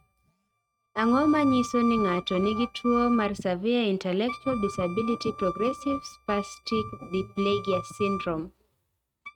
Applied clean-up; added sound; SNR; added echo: neural mask model RNNoise.